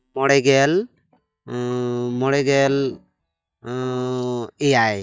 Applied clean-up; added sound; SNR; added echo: neural mask model DeepFilterNet 3.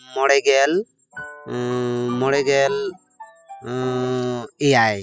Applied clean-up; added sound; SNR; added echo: classical method spectral subtraction.